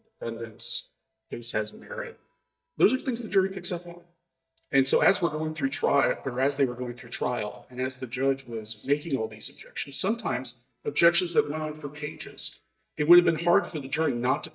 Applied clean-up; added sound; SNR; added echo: neural mask model DeepFilterNet 3.